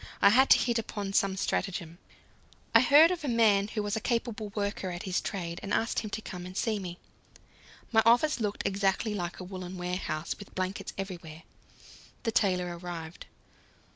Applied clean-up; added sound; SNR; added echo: none; none; none; none.